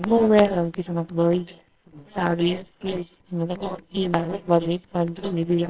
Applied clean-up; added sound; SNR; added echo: neural separator model SepFormer WHAMR!.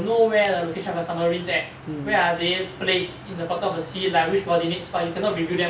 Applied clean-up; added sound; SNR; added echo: none; none; none; none.